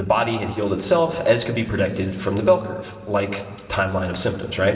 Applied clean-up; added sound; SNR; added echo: none; none; none; reverberation time 2.2 s.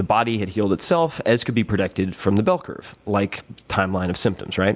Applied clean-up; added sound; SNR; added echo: none; none; none; none.